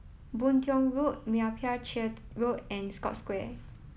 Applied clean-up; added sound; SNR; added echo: none; none; none; none.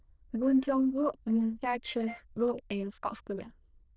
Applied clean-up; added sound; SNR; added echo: neural diffusion model UNIVERSE++.